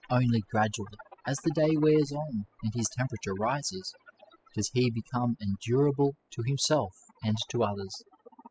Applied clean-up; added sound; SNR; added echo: classical method spectral subtraction.